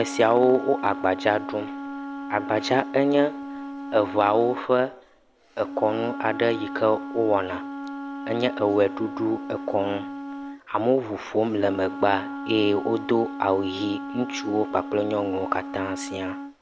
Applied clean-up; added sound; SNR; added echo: none; Wind instrument, woodwind instrument; 10 dB; none.